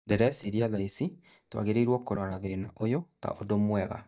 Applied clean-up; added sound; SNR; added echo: neural mask model DeepFilterNet 3.